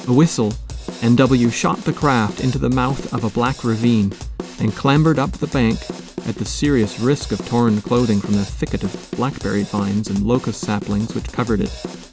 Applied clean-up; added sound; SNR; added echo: none; Drum kit; 12 dB; none.